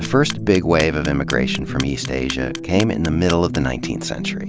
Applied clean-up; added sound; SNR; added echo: none; Clock; 16 dB; none.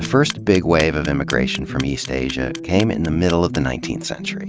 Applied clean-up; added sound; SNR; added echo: neural mask model RNNoise.